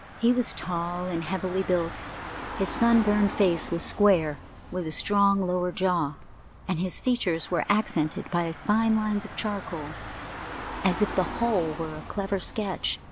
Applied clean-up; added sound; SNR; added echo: none; Engine / Car; 12 dB; none.